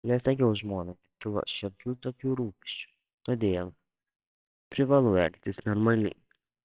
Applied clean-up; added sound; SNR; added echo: neural separator model SepFormer WHAMR!.